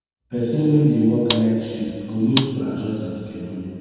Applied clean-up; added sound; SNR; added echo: none; Gunshot, gunfire; 10 dB; reverberation time 2.0 s.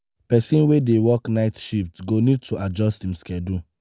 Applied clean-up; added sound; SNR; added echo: none; none; none; none.